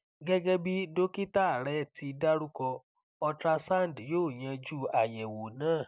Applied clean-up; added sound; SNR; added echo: none; none; none; none.